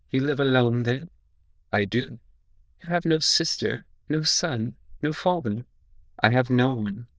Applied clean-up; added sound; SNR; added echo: neural diffusion model UNIVERSE++.